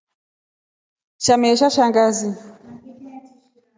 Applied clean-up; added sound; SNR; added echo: none; none; none; none.